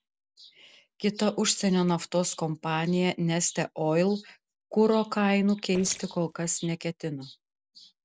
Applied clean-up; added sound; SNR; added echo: neural separator model SepFormer DNS4.